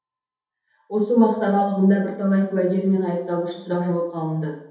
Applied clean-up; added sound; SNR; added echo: none; none; none; reverberation time 0.8 s.